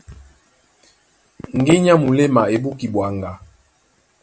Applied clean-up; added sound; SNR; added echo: none; none; none; none.